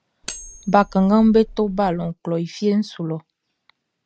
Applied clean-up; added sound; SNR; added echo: none; Cutlery, silverware; 18 dB; none.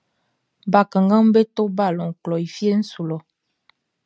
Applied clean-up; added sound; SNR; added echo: none; none; none; none.